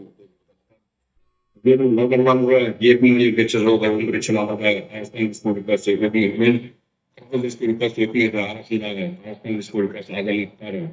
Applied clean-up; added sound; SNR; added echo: neural mask model DeepFilterNet 3.